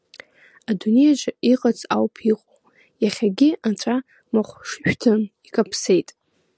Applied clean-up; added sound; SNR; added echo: none; none; none; none.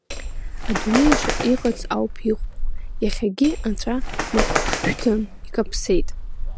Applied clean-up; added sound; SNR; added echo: none; Hammer + Bird; 0 dB; none.